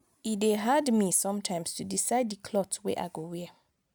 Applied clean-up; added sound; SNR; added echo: none; none; none; none.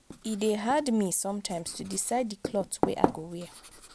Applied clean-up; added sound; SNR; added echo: none; Writing; 5 dB; none.